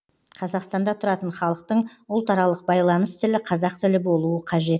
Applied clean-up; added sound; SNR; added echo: none; none; none; none.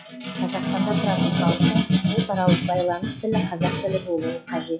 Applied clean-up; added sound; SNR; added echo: classical method log-MMSE.